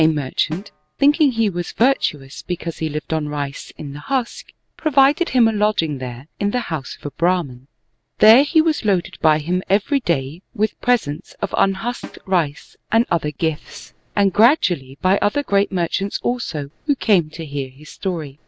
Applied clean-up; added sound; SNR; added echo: none; Snare drum; 20 dB; none.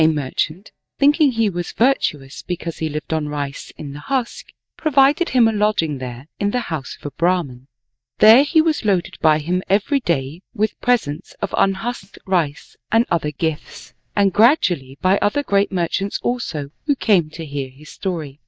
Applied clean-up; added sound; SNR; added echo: neural mask model DeepFilterNet 3.